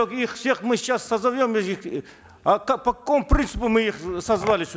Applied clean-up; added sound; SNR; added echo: none; none; none; none.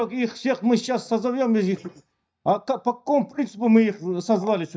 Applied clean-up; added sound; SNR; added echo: neural mask model DeepFilterNet 3.